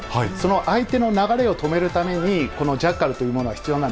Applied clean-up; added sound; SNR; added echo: none; none; none; none.